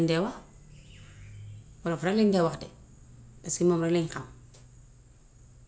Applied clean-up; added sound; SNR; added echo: none; none; none; none.